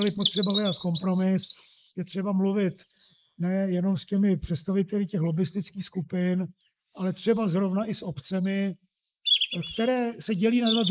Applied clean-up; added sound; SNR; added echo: neural mask model Resemble Enhance denoiser.